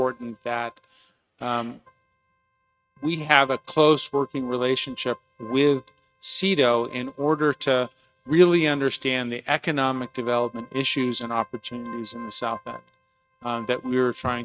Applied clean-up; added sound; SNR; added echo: neural mask model RNNoise.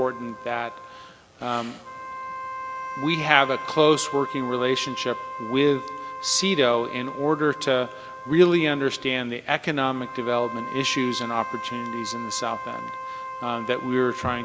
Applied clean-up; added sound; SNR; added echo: none; Wind instrument, woodwind instrument; 10 dB; none.